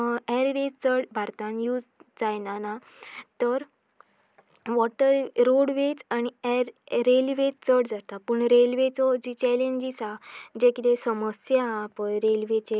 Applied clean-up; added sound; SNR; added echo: none; none; none; none.